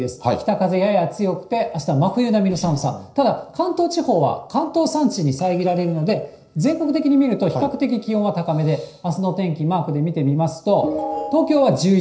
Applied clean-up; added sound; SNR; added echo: neural separator model SepFormer DNS4.